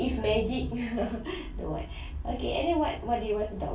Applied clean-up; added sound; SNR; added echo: none; none; none; reverberation time 0.2 s.